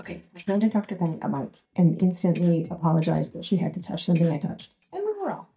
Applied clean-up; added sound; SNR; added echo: neural mask model DeepFilterNet 3.